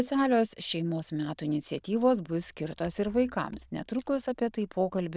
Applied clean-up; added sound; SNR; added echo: neural diffusion model UNIVERSE++.